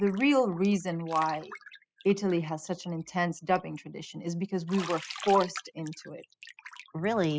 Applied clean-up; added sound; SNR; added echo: classical method spectral subtraction.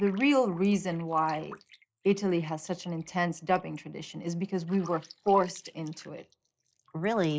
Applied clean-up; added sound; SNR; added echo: neural mask model Resemble Enhance denoiser.